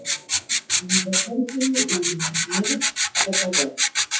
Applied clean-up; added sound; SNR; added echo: classical method WPE with log-MMSE.